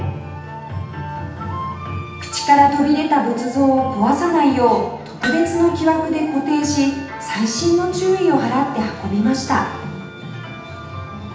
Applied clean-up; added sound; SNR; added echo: none; Hammer; 12 dB; reverberation time 0.8 s.